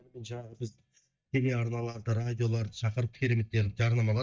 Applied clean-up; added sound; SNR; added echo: neural mask model DeepFilterNet 3.